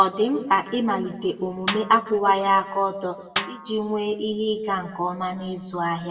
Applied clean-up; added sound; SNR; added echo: none; Snare drum; 9 dB; reverberation time 0.9 s.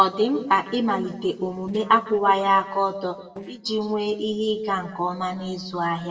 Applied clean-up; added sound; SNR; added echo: neural separator model SepFormer DNS4.